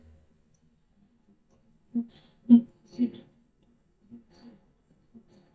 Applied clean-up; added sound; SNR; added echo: neural mask model DeepFilterNet 3.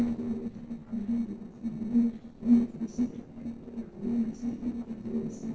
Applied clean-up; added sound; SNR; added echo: neural separator model SepFormer DNS4.